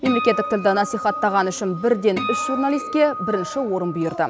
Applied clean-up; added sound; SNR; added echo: none; Acoustic guitar; 8 dB; none.